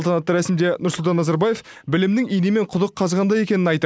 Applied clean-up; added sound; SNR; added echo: neural mask model Resemble Enhance denoiser.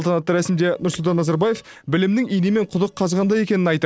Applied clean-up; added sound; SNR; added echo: neural separator model SepFormer DNS4.